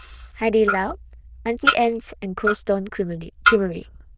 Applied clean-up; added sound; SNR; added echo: neural diffusion model UNIVERSE++.